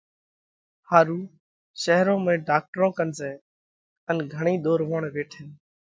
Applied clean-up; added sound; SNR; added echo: none; none; none; none.